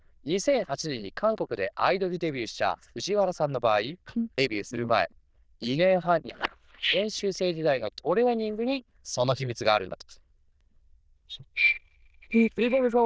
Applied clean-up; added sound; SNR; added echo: neural diffusion model UNIVERSE++.